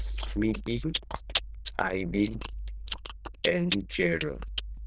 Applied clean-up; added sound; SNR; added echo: neural diffusion model UNIVERSE++.